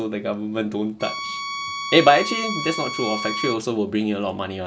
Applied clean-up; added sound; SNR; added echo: none; Bowed string instrument; 7 dB; none.